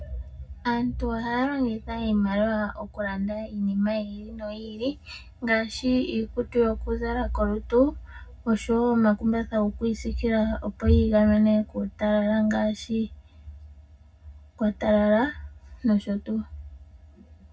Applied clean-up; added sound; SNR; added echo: none; none; none; reverberation time 0.3 s.